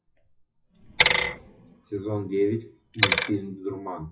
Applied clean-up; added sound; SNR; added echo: classical method WPE with log-MMSE.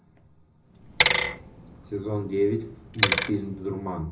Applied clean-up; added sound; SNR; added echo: none; Bicycle; -2 dB; reverberation time 0.4 s.